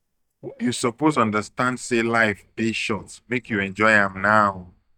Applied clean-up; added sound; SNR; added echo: neural mask model DeepFilterNet 3.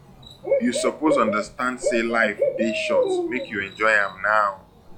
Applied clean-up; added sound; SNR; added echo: classical method log-MMSE.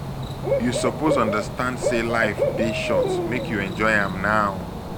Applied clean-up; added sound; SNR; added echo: none; Cricket / Bird; 1 dB; none.